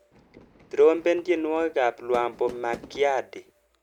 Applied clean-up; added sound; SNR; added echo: none; Fireworks; 20 dB; none.